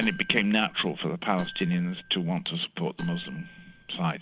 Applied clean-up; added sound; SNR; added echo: none; Marimba, xylophone; 17 dB; none.